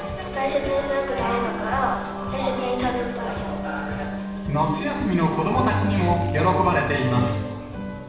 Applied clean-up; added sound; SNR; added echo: none; Zipper (clothing); 16 dB; reverberation time 0.9 s.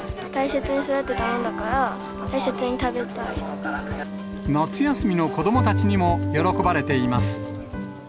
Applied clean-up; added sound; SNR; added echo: none; none; none; none.